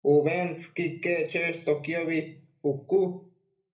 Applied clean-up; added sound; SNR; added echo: none; none; none; reverberation time 0.3 s.